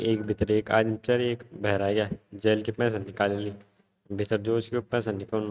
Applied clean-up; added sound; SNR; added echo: neural mask model RNNoise.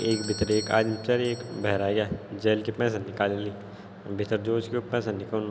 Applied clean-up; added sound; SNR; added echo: none; Doorbell; 18 dB; none.